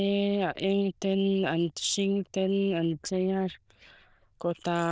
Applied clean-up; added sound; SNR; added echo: neural diffusion model UNIVERSE++.